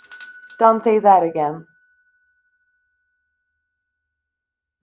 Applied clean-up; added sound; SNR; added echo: none; Bell / Doorbell; 16 dB; none.